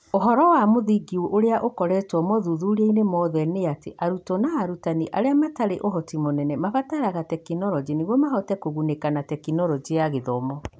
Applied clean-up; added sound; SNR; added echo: none; none; none; none.